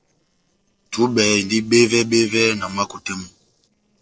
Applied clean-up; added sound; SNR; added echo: neural separator model SepFormer DNS4.